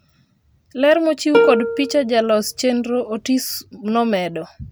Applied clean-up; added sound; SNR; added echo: none; Plucked string instrument; 2 dB; none.